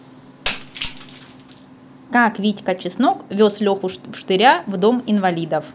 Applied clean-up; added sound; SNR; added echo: none; Shatter; 11 dB; none.